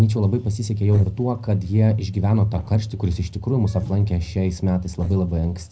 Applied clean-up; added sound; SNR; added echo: neural separator model SepFormer DNS4.